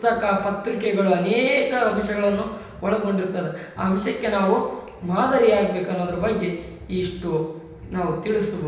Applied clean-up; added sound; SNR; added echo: none; none; none; reverberation time 0.9 s.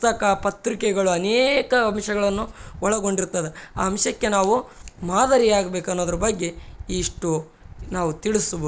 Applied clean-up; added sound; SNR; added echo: none; none; none; none.